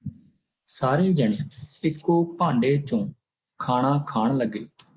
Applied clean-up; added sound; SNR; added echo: neural mask model Resemble Enhance denoiser.